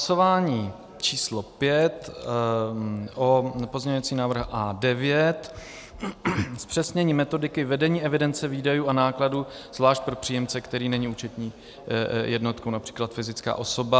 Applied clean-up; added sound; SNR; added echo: none; none; none; none.